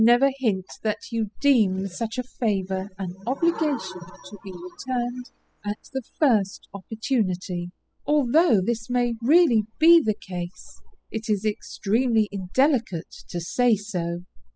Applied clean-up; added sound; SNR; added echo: classical method spectral subtraction.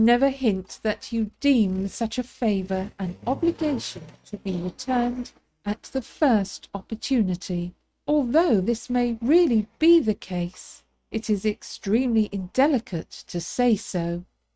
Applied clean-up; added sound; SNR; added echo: neural mask model RNNoise.